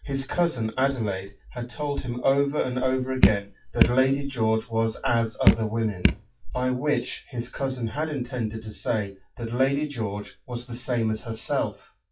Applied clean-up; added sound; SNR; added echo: classical method WPE with log-MMSE.